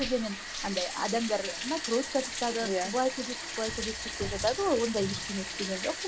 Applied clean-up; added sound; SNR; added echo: none; Bathtub (filling or washing); 5 dB; none.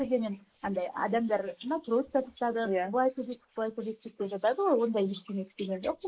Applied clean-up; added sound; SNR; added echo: neural mask model Resemble Enhance denoiser.